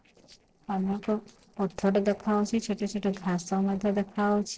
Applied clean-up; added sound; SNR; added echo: neural separator model SepFormer DNS4.